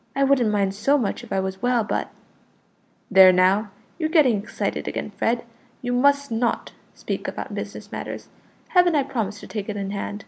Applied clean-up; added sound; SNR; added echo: none; none; none; none.